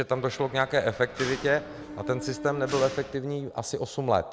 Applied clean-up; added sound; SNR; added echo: none; Mechanisms; 11 dB; none.